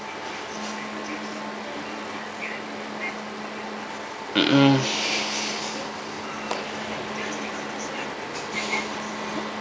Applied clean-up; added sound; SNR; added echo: none; Wind instrument, woodwind instrument; 13 dB; none.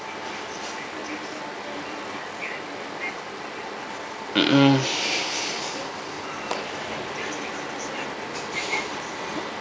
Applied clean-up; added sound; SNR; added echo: none; none; none; none.